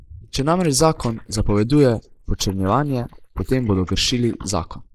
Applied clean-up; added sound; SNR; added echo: neural mask model Resemble Enhance denoiser.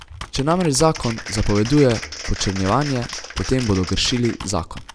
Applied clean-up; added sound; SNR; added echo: none; Applause + Computer keyboard; 12 dB; none.